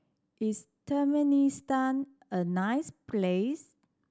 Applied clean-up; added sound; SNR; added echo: none; none; none; none.